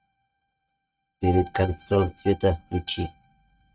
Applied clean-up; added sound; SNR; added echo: neural mask model RNNoise.